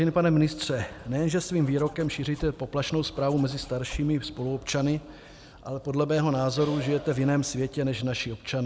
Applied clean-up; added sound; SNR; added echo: none; Zipper (clothing); 15 dB; none.